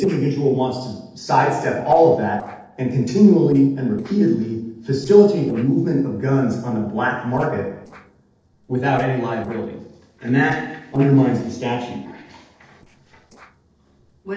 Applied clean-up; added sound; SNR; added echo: neural separator model SepFormer DNS4.